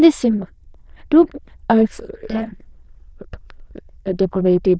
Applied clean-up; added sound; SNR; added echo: neural diffusion model UNIVERSE++.